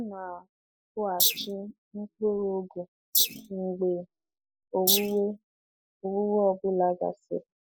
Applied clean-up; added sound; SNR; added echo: neural mask model Resemble Enhance denoiser.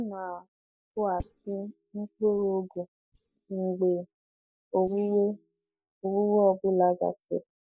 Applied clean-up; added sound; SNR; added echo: neural mask model DeepFilterNet 3.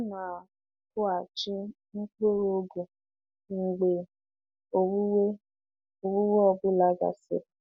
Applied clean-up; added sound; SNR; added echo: none; none; none; none.